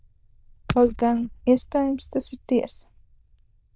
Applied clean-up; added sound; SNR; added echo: neural diffusion model UNIVERSE++.